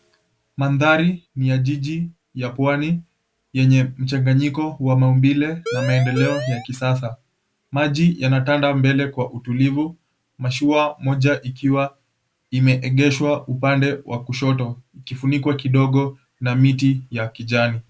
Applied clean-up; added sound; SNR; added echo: none; Siren; 6 dB; none.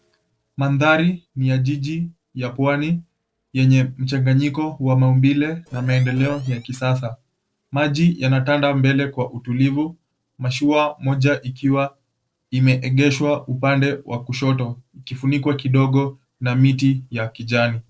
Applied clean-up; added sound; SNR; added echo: neural separator model SepFormer DNS4.